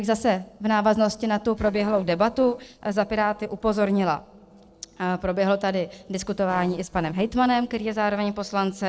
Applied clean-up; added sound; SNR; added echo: neural separator model SepFormer DNS4.